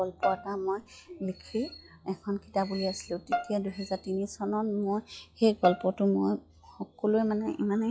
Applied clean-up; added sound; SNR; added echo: classical method log-MMSE.